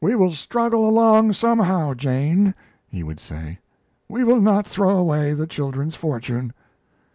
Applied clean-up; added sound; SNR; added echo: none; none; none; none.